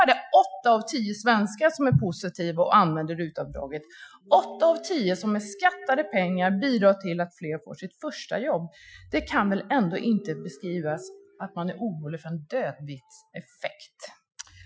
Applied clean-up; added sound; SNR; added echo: classical method Wiener filter.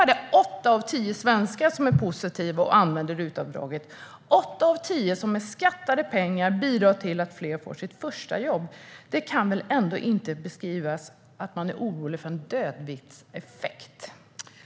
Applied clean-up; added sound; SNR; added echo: none; none; none; none.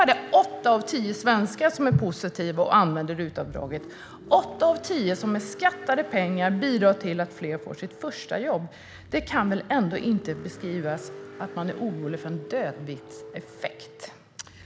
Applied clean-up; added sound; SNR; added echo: none; Car; 16 dB; none.